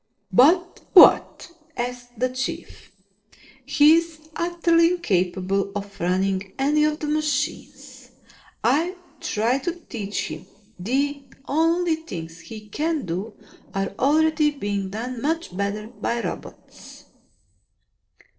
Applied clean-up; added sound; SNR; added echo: neural separator model SepFormer DNS4.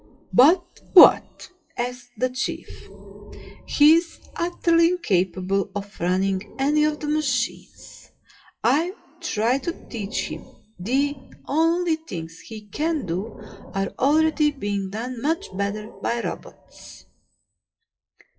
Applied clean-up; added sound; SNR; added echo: classical method WPE with log-MMSE.